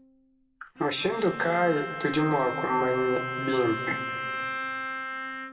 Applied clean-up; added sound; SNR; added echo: none; Bowed string instrument; 6 dB; reverberation time 1.8 s.